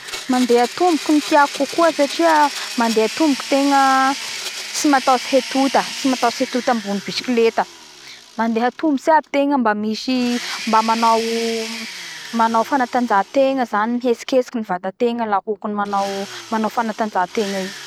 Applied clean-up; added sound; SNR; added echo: none; Domestic sounds, home sounds; 13 dB; none.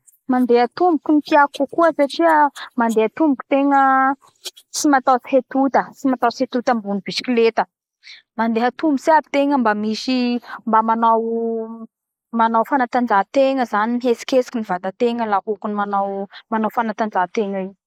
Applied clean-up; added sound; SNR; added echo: neural mask model Resemble Enhance denoiser.